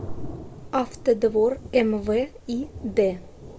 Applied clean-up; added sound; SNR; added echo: none; Thunder; 16 dB; none.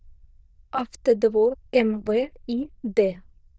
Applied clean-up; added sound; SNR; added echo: neural diffusion model UNIVERSE++.